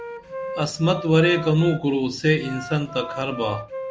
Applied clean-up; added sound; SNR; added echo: none; Wind instrument, woodwind instrument; 12 dB; none.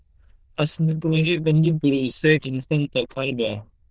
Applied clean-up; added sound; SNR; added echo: neural diffusion model UNIVERSE++.